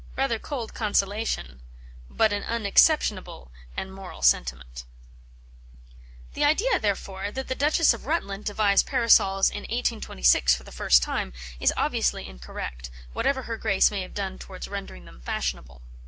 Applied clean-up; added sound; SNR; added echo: none; none; none; none.